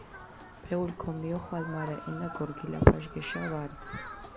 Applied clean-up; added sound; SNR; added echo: none; Human group actions; 12 dB; none.